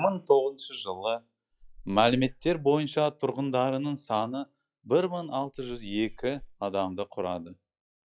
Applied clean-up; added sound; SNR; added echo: classical method log-MMSE.